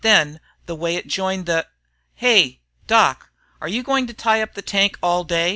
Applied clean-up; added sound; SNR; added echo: none; none; none; none.